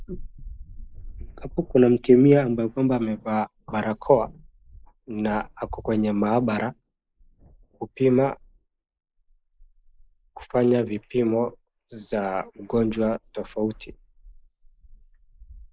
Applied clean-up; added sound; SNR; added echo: neural mask model Resemble Enhance denoiser.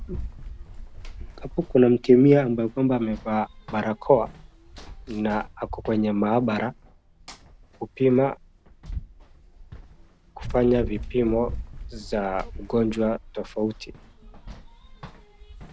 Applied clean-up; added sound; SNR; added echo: none; Run; 14 dB; none.